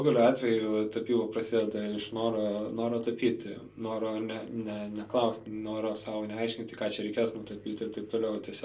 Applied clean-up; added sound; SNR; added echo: neural separator model SepFormer DNS4.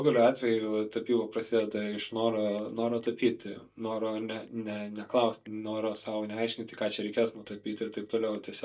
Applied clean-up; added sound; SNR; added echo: neural mask model DeepFilterNet 3.